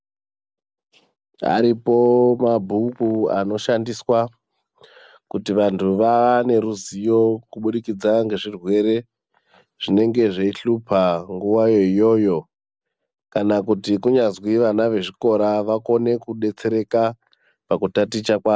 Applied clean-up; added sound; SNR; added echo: none; none; none; none.